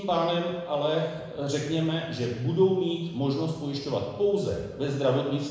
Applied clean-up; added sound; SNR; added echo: none; Piano; 17 dB; reverberation time 1.0 s.